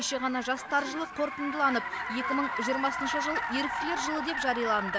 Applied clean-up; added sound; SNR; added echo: none; Car; 3 dB; none.